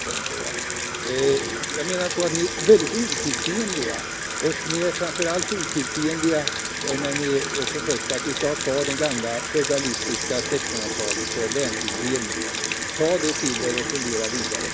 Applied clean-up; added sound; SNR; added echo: none; Sink (filling or washing) / Water tap, faucet; 2 dB; none.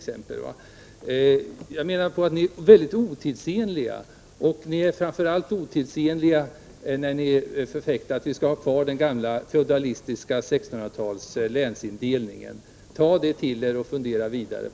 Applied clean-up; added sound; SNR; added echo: none; none; none; none.